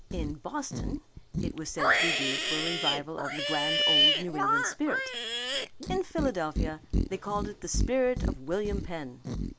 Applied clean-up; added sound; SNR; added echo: none; Livestock, farm animals, working animals; -4 dB; none.